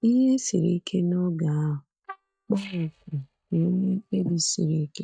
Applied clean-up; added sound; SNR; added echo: neural mask model DeepFilterNet 3.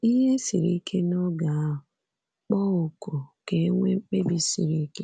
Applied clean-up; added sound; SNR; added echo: none; none; none; none.